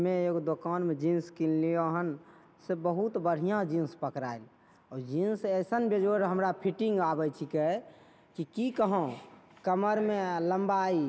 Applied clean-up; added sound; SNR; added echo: none; none; none; none.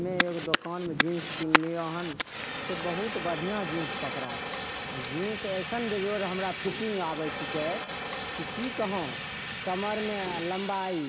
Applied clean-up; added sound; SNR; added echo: none; Fire; -1 dB; none.